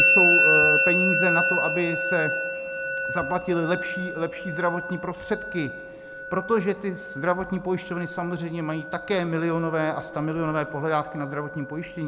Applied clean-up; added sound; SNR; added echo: none; Musical instrument; -1 dB; none.